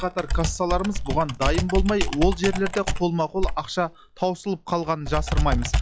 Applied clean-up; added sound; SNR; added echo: classical method log-MMSE.